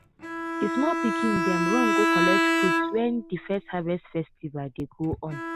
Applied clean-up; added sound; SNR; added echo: none; Bowed string instrument; -2 dB; none.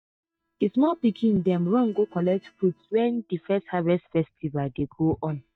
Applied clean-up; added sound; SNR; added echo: neural mask model DeepFilterNet 3.